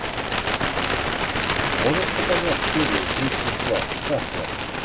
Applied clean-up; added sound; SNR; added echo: none; Bird; -5 dB; none.